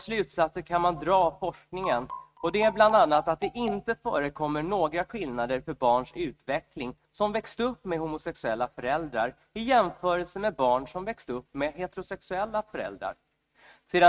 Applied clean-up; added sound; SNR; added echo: neural mask model RNNoise.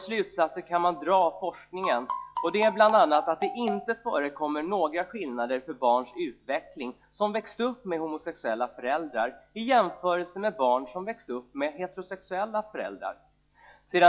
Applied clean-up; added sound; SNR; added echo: classical method log-MMSE.